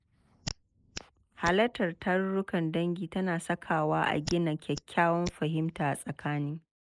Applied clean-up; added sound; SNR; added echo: neural mask model Resemble Enhance denoiser.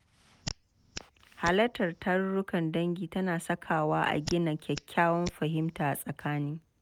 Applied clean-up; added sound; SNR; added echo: none; Hands; 14 dB; none.